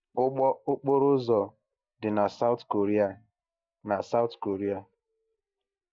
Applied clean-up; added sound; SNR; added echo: neural mask model DeepFilterNet 3.